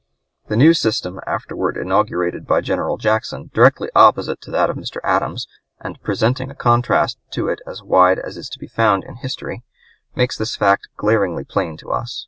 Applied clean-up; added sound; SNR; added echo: none; none; none; none.